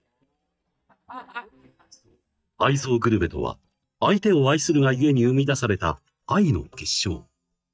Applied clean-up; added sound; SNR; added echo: neural mask model DeepFilterNet 3.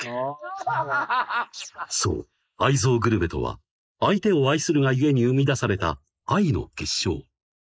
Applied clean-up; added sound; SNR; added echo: neural mask model Resemble Enhance denoiser.